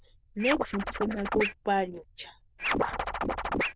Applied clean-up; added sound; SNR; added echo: neural diffusion model UNIVERSE++.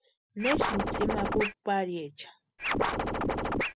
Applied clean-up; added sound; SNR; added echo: none; Scratching (performance technique); -4 dB; none.